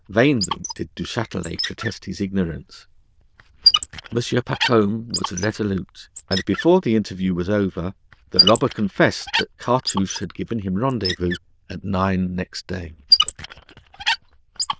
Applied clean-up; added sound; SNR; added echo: neural diffusion model UNIVERSE++.